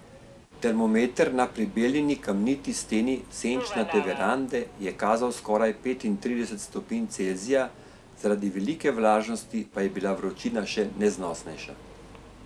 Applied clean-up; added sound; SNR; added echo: none; Subway, metro, underground; 16 dB; none.